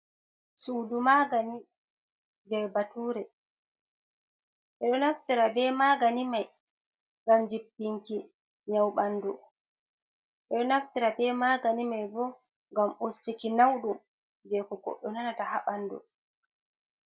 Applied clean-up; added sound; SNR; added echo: none; none; none; none.